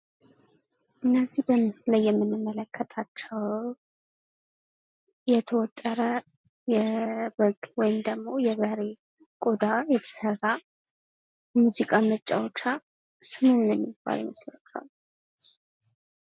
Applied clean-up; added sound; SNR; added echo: none; none; none; none.